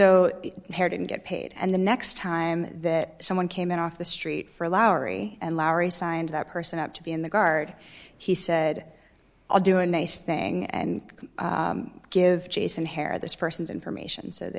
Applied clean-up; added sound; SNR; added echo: none; none; none; none.